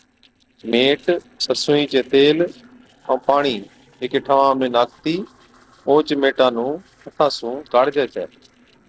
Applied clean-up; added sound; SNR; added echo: neural separator model SepFormer DNS4.